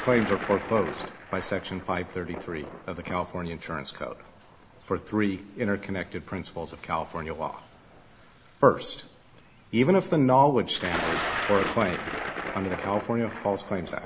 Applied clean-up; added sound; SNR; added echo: none; Thunder; 10 dB; none.